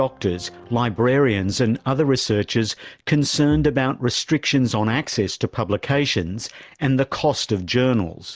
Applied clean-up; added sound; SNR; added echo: none; Bass drum; 12 dB; none.